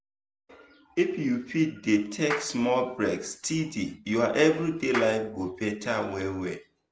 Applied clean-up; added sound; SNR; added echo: none; Clapping; 12 dB; none.